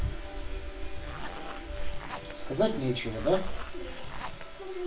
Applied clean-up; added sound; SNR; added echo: none; Zipper (clothing); 13 dB; reverberation time 0.3 s.